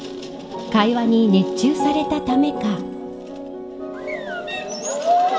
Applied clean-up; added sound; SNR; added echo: none; Bird; 13 dB; reverberation time 2.1 s.